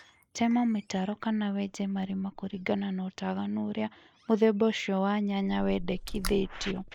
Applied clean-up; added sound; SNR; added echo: neural mask model Resemble Enhance denoiser.